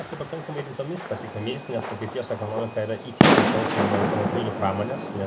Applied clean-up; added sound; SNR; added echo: none; Fireworks; -4 dB; none.